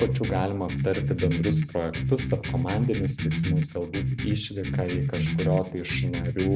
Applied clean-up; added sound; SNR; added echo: none; Electric guitar; -1 dB; none.